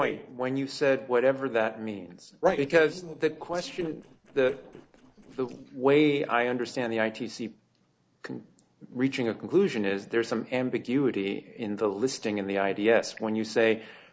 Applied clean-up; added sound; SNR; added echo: neural separator model SepFormer DNS4.